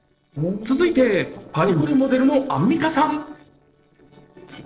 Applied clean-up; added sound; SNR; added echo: neural separator model SepFormer DNS4.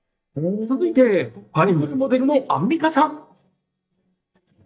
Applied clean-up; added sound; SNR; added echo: neural mask model DeepFilterNet 3.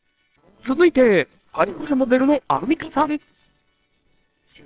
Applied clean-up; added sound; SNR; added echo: neural separator model SepFormer WHAMR!.